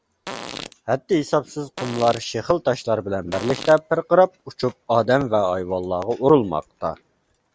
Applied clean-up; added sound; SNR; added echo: none; Fart; 14 dB; none.